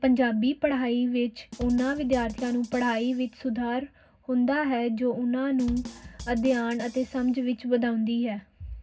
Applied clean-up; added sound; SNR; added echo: none; Drum kit; 15 dB; reverberation time 0.4 s.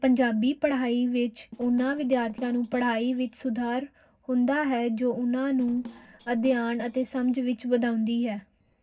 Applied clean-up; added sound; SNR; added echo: neural separator model SepFormer DNS4.